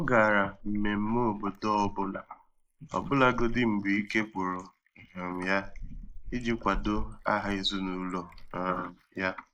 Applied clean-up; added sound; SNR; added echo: neural mask model Resemble Enhance denoiser.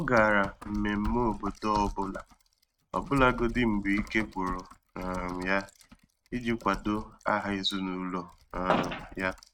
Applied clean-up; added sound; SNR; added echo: neural mask model RNNoise.